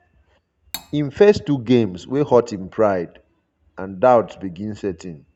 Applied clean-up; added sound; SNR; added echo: none; Cutlery, silverware; 17 dB; none.